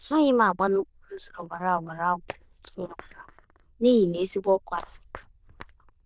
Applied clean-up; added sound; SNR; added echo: neural diffusion model UNIVERSE++.